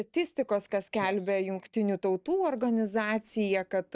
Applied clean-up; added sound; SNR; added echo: neural mask model DeepFilterNet 3.